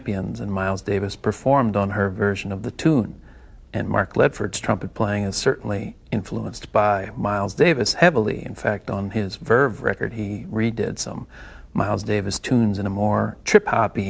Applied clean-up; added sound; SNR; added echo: none; none; none; none.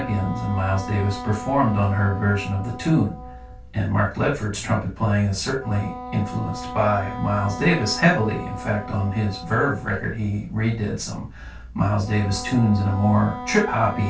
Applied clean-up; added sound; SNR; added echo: none; Wind instrument, woodwind instrument; 13 dB; reverberation time 0.2 s.